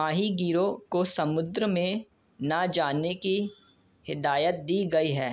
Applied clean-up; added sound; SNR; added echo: none; none; none; none.